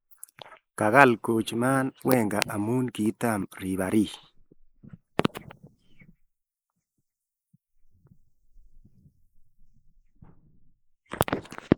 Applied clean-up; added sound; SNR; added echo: neural mask model Resemble Enhance denoiser.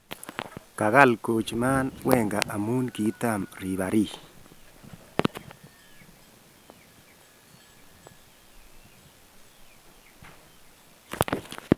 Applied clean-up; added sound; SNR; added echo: none; Thunder; 19 dB; none.